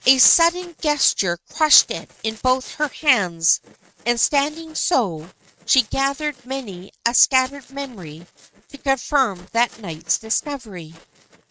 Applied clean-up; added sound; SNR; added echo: neural mask model RNNoise.